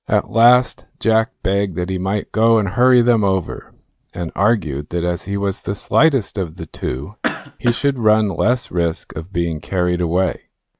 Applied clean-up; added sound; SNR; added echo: neural mask model RNNoise.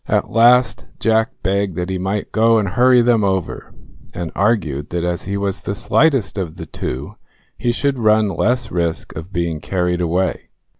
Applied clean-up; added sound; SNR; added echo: none; none; none; none.